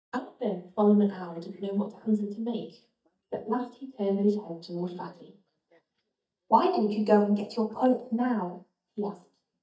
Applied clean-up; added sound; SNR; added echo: neural mask model DeepFilterNet 3.